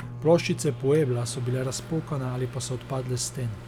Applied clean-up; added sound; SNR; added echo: none; Microwave oven; 12 dB; none.